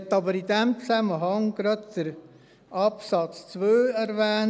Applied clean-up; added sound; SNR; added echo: none; none; none; none.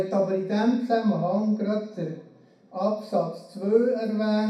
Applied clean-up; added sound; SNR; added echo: none; none; none; reverberation time 0.6 s.